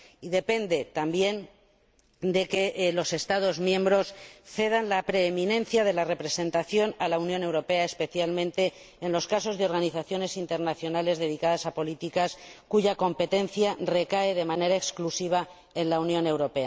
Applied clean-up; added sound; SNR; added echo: none; none; none; none.